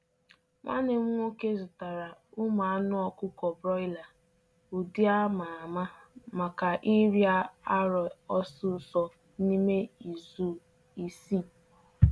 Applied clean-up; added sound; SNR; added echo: none; none; none; none.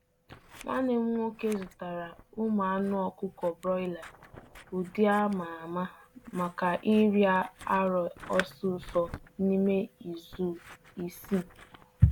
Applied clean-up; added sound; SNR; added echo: none; Scissors; 19 dB; none.